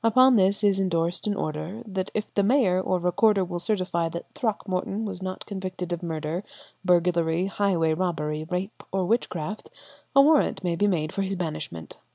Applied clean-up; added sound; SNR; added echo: none; none; none; none.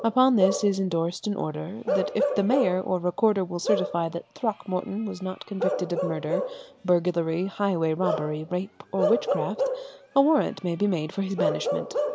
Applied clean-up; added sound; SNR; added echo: none; Bark / Livestock, farm animals, working animals; 5 dB; none.